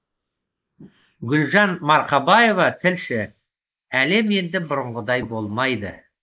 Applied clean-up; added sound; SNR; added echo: neural mask model Resemble Enhance denoiser.